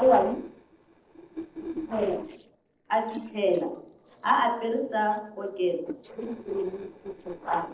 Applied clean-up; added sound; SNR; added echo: neural separator model SepFormer DNS4.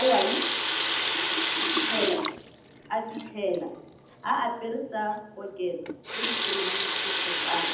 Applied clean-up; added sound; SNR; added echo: none; Water tap, faucet; -1 dB; reverberation time 0.8 s.